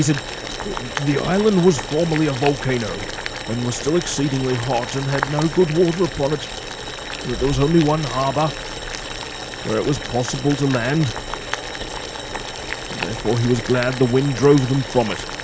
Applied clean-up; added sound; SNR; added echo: none; Boiling; 8 dB; none.